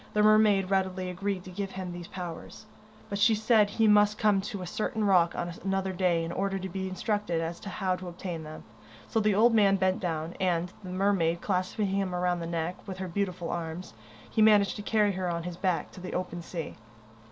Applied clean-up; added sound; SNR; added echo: none; none; none; none.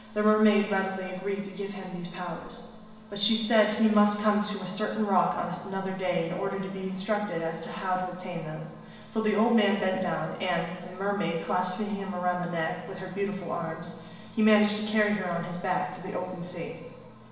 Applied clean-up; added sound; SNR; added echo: none; none; none; reverberation time 1.2 s.